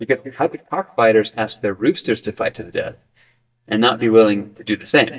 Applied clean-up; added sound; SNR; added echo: neural mask model DeepFilterNet 3.